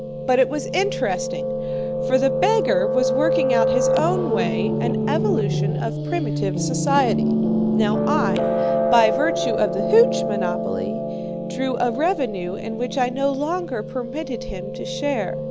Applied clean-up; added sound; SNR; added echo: none; Piano; -1 dB; none.